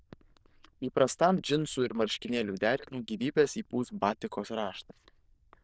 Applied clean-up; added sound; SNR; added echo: neural diffusion model UNIVERSE++.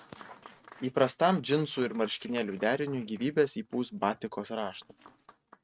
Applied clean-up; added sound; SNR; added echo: neural mask model RNNoise.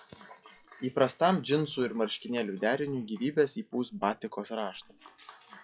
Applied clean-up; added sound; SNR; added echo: classical method log-MMSE.